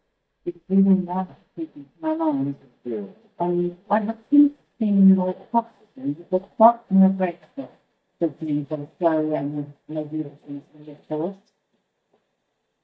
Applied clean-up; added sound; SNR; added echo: neural mask model DeepFilterNet 3.